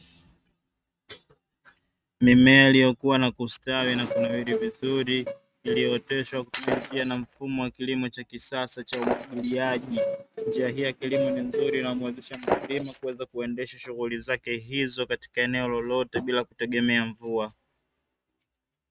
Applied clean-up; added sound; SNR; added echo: neural mask model RNNoise.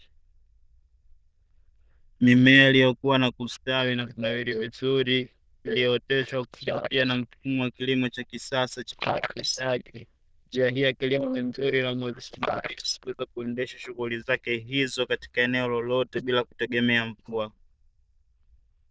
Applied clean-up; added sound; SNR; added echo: neural diffusion model UNIVERSE++.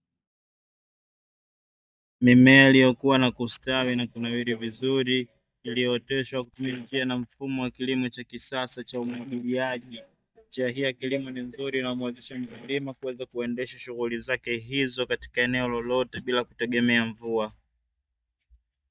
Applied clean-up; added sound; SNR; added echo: neural mask model DeepFilterNet 3.